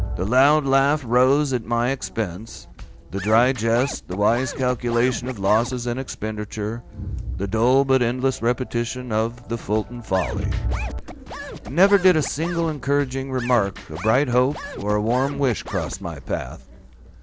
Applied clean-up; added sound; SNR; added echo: none; Crowd + Scratching (performance technique); 10 dB; none.